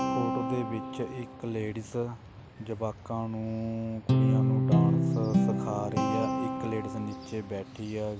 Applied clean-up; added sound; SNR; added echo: none; Guitar; -4 dB; none.